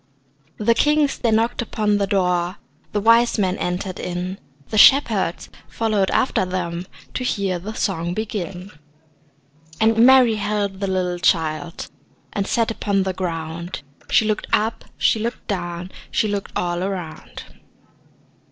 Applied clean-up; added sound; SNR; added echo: neural separator model SepFormer DNS4.